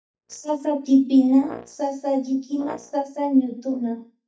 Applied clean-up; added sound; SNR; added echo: neural mask model DeepFilterNet 3.